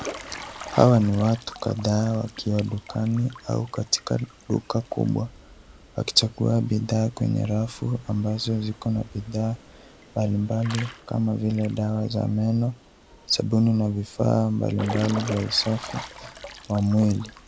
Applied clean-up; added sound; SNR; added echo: none; Drip / Trickle, dribble / Water / Splash, splatter; 16 dB; none.